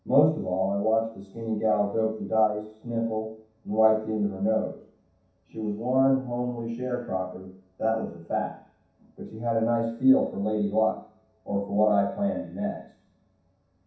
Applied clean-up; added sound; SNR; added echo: none; none; none; reverberation time 0.7 s.